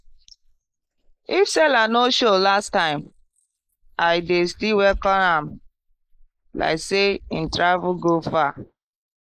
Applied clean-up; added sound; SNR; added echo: neural mask model Resemble Enhance denoiser.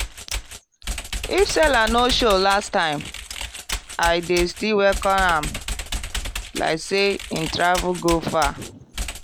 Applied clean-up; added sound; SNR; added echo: none; Computer keyboard; 8 dB; none.